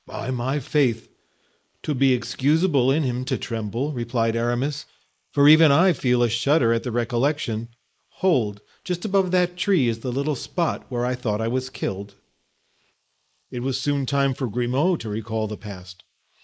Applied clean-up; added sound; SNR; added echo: neural mask model Resemble Enhance denoiser.